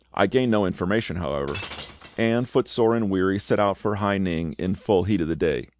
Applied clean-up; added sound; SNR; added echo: none; Shatter; 17 dB; none.